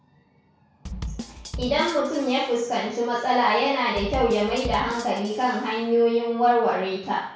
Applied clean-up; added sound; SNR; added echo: none; Bass drum / Snare drum; 12 dB; reverberation time 0.6 s.